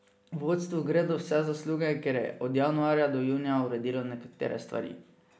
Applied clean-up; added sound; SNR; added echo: none; none; none; none.